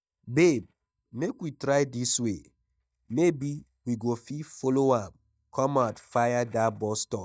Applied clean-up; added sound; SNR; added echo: neural mask model DeepFilterNet 3.